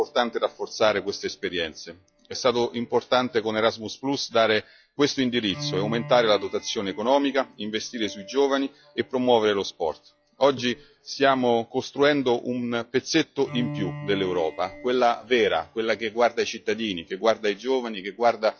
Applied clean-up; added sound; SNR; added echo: classical method log-MMSE.